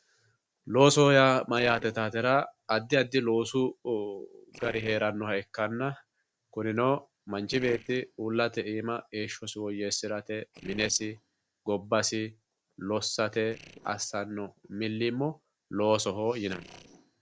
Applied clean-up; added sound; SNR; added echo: neural separator model SepFormer DNS4.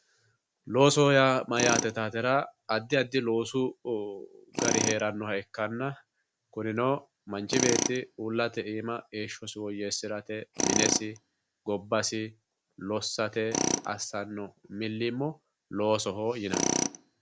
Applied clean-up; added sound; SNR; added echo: none; Tools; 6 dB; none.